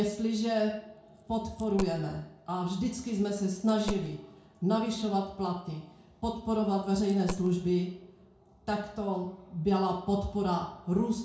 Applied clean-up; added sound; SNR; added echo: none; Coin (dropping); 14 dB; reverberation time 0.6 s.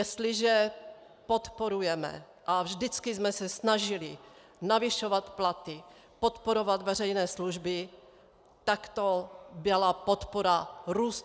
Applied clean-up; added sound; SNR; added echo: none; none; none; none.